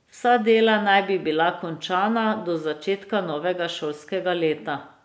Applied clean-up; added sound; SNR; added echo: none; none; none; none.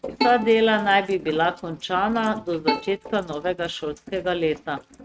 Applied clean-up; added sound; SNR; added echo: neural mask model RNNoise.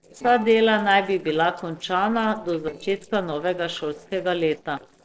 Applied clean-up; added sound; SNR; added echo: neural separator model SepFormer DNS4.